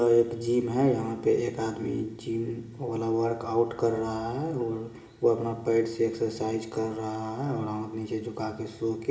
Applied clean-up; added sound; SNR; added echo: none; none; none; reverberation time 1.2 s.